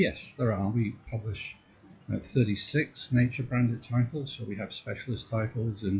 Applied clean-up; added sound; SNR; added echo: classical method WPE with log-MMSE.